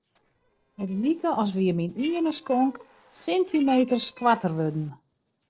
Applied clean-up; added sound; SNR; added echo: neural separator model SepFormer DNS4.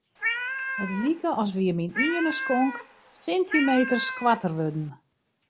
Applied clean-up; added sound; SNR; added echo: none; Cat; 5 dB; none.